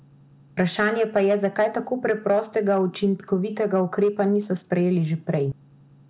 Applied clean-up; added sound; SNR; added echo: none; none; none; none.